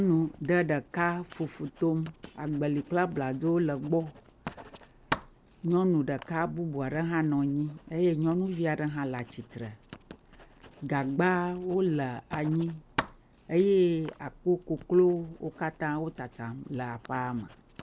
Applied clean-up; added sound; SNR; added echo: none; Hi-hat + Writing; 16 dB; none.